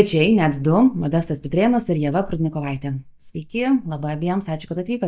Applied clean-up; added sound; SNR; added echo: neural mask model DeepFilterNet 3.